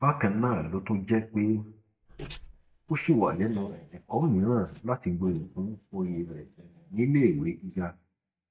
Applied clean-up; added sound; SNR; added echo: neural mask model DeepFilterNet 3.